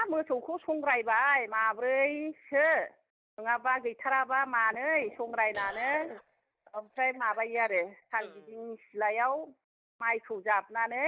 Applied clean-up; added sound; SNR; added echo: neural mask model DeepFilterNet 3.